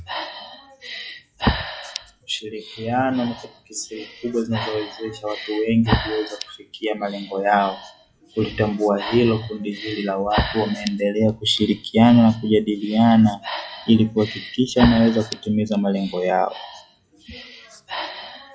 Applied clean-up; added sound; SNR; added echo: classical method log-MMSE.